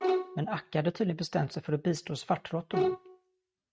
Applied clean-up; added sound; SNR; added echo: neural mask model RNNoise.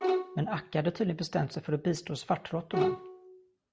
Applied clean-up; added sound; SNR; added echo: none; Bowed string instrument; 0 dB; none.